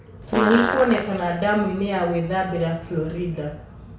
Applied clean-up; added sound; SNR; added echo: none; Fart; 3 dB; reverberation time 0.6 s.